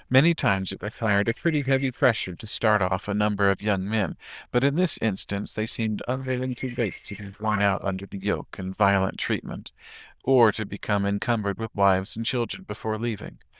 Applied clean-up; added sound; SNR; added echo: neural diffusion model UNIVERSE++.